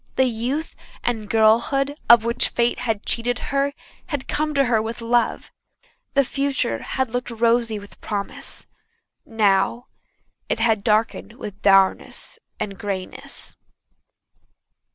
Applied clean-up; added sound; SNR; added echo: none; none; none; none.